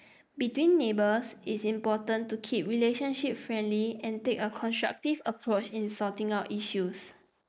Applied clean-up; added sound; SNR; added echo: neural mask model Resemble Enhance denoiser.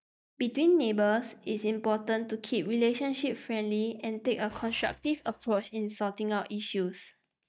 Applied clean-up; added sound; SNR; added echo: neural mask model DeepFilterNet 3.